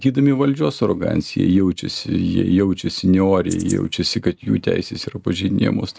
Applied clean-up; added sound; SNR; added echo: neural mask model RNNoise.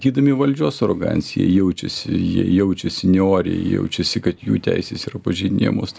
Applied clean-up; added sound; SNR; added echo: none; none; none; none.